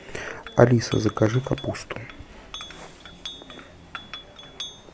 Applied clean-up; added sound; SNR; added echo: none; Chink, clink; 16 dB; none.